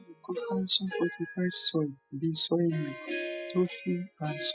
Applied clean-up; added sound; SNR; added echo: classical method spectral subtraction.